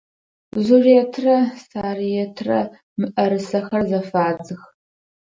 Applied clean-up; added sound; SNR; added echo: none; none; none; none.